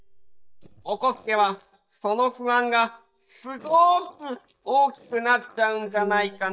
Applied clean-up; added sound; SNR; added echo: neural mask model DeepFilterNet 3.